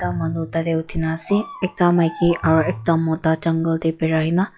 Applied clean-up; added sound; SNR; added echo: classical method log-MMSE.